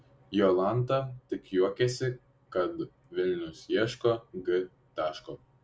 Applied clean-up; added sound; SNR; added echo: none; none; none; none.